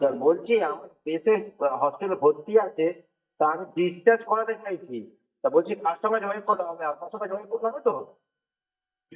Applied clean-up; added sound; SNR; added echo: neural mask model DeepFilterNet 3.